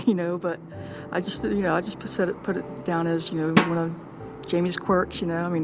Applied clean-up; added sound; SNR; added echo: none; Drum; 2 dB; none.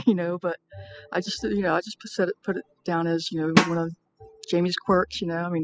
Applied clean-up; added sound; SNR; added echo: classical method spectral subtraction.